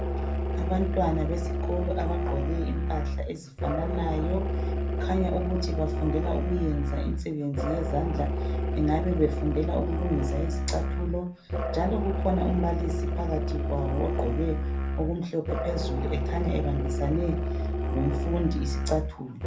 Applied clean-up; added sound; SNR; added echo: none; Musical instrument; -2 dB; reverberation time 0.3 s.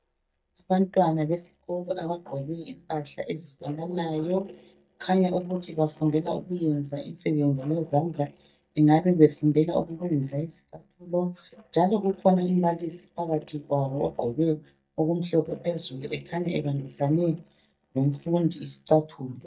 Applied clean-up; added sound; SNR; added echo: neural mask model DeepFilterNet 3.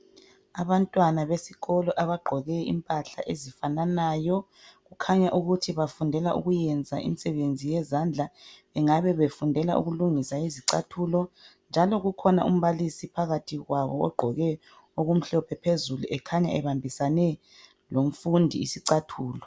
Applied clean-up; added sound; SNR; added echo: none; none; none; none.